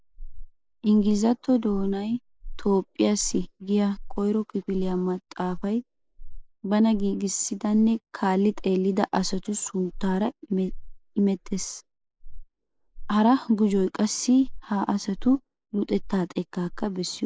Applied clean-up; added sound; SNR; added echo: neural mask model Resemble Enhance denoiser.